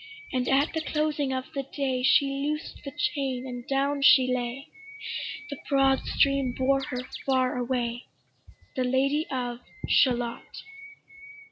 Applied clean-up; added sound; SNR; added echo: none; Bird; 19 dB; none.